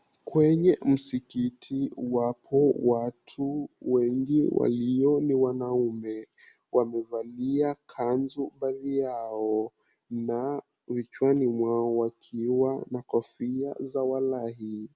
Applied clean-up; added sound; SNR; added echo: none; none; none; none.